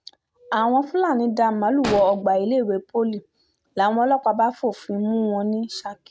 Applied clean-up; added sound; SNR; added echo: neural mask model RNNoise.